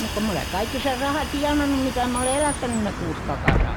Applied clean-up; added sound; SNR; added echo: none; Bus; 2 dB; none.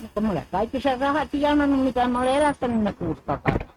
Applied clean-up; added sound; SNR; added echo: neural mask model RNNoise.